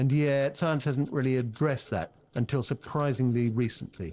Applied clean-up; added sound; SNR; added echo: neural separator model SepFormer DNS4.